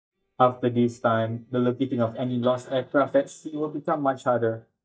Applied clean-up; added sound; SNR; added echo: neural mask model DeepFilterNet 3.